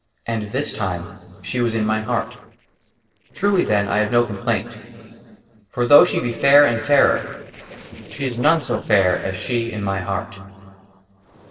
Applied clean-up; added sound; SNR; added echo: neural separator model SepFormer DNS4.